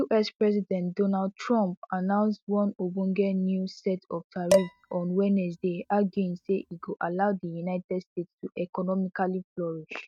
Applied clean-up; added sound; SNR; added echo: neural mask model RNNoise.